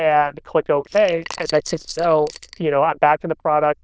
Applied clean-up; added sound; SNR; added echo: neural diffusion model UNIVERSE++.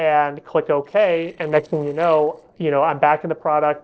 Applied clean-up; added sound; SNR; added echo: neural separator model SepFormer DNS4.